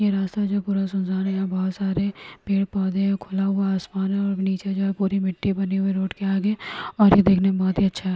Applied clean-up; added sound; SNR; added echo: none; none; none; none.